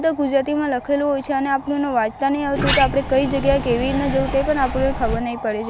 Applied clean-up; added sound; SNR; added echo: none; Sliding door; 5 dB; none.